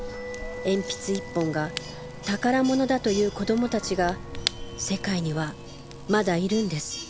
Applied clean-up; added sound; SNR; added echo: none; Fire / Rain; 12 dB; none.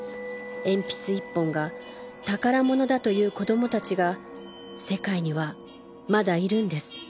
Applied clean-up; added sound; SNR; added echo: none; none; none; none.